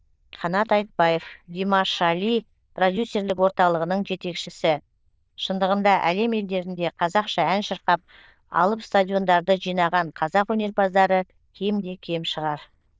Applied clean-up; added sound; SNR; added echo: neural diffusion model UNIVERSE++.